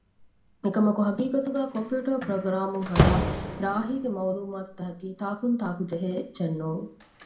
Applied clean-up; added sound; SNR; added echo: none; Slam; 4 dB; reverberation time 0.4 s.